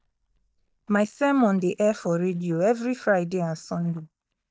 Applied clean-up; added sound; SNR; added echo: neural mask model DeepFilterNet 3.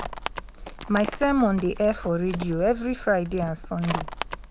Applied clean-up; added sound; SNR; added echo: none; Livestock, farm animals, working animals; 10 dB; none.